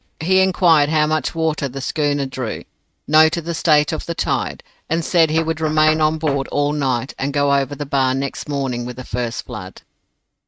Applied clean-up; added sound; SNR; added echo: neural mask model RNNoise.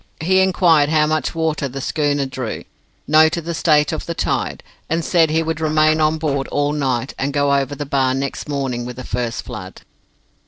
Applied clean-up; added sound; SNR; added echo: neural separator model SepFormer DNS4.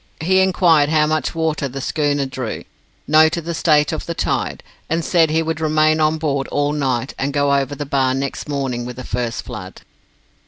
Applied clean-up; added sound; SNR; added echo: none; none; none; none.